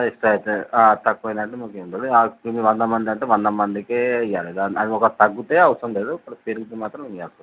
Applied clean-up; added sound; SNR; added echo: none; none; none; none.